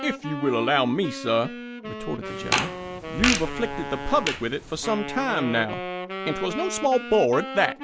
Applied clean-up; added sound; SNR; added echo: none; Wind instrument, woodwind instrument + Fart; 6 dB; none.